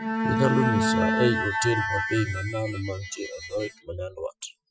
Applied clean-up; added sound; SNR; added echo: classical method Wiener filter.